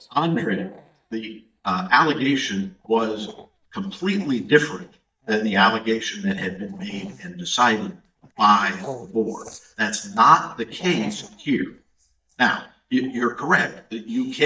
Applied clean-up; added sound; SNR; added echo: neural mask model DeepFilterNet 3.